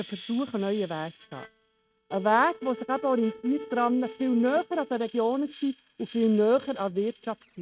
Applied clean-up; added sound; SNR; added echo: neural mask model RNNoise.